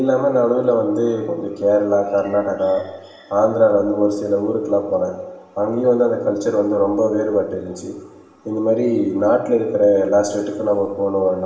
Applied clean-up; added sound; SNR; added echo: none; none; none; reverberation time 0.8 s.